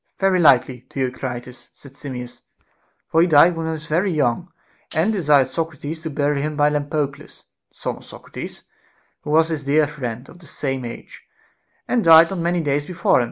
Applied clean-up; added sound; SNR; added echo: none; Tambourine; 6 dB; none.